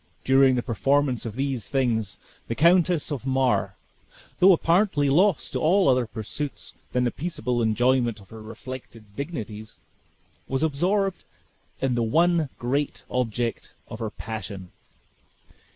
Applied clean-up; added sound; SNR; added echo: none; none; none; none.